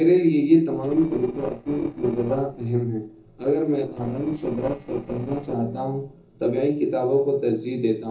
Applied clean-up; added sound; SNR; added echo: neural separator model SepFormer DNS4.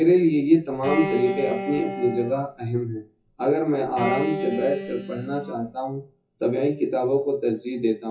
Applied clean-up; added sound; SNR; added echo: classical method WPE with log-MMSE.